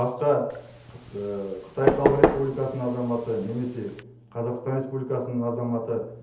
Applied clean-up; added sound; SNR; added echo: none; Knock / Wood; 0 dB; reverberation time 0.8 s.